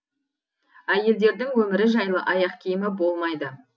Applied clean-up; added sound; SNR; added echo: none; none; none; none.